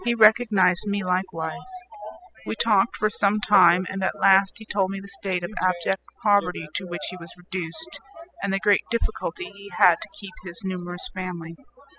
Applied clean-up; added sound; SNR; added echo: classical method spectral subtraction.